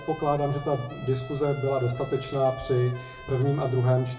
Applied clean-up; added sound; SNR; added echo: none; Trumpet; 18 dB; reverberation time 0.3 s.